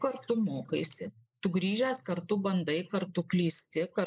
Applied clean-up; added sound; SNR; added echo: neural mask model Resemble Enhance denoiser.